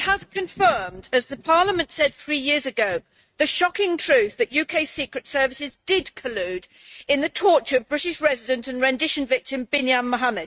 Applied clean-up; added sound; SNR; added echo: neural mask model RNNoise.